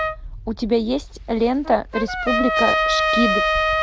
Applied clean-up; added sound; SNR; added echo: none; Trumpet; 0 dB; none.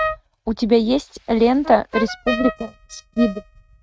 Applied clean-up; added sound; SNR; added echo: neural mask model RNNoise.